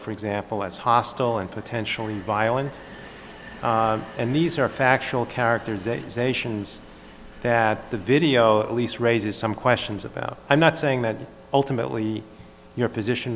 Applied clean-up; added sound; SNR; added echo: none; Vehicle; 19 dB; none.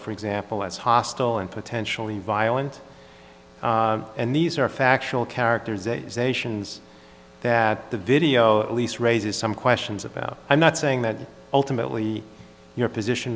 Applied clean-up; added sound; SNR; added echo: none; none; none; none.